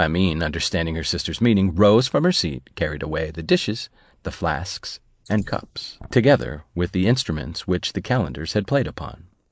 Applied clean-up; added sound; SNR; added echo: neural mask model Resemble Enhance denoiser.